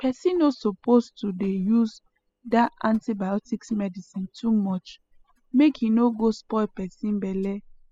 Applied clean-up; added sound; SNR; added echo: classical method spectral subtraction.